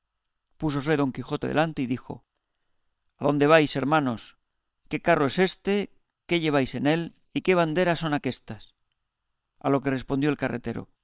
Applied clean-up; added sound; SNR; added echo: neural separator model SepFormer WHAM!.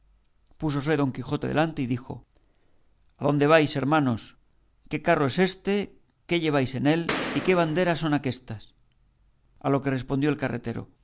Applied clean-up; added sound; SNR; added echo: none; Boom; 6 dB; none.